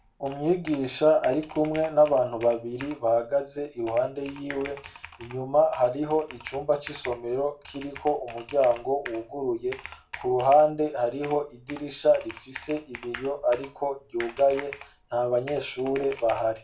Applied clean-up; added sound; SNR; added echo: none; Computer keyboard; 19 dB; reverberation time 0.2 s.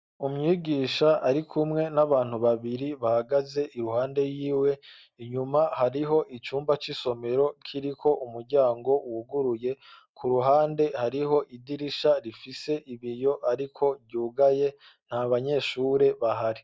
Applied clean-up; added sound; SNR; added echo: none; none; none; none.